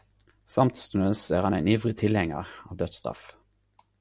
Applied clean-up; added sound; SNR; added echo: none; none; none; none.